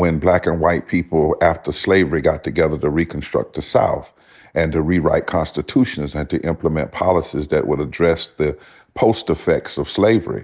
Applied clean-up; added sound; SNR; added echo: none; none; none; none.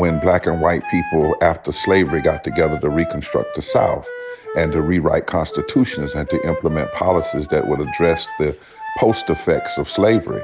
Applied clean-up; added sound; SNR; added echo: none; Wind instrument, woodwind instrument; 10 dB; none.